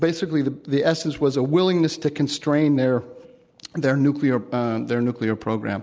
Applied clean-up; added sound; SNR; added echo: none; none; none; none.